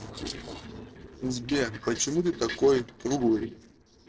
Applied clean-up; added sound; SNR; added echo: neural separator model SepFormer DNS4.